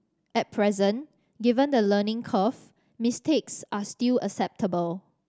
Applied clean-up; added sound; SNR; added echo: none; none; none; none.